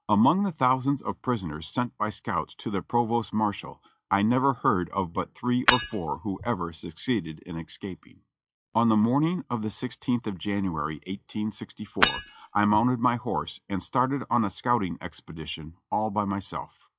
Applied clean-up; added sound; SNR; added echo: classical method log-MMSE.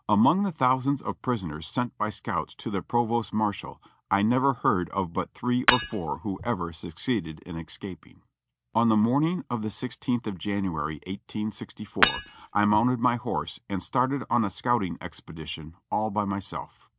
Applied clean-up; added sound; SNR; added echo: none; Shatter / Hammer; 3 dB; none.